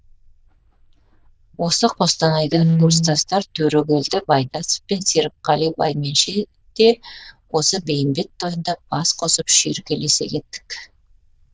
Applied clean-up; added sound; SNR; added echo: neural diffusion model UNIVERSE++.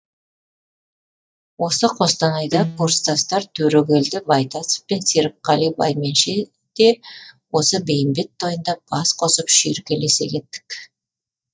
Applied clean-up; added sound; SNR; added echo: neural mask model DeepFilterNet 3.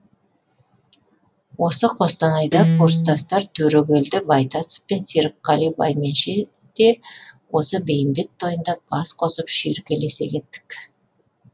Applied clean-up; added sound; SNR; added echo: none; Guitar; 2 dB; none.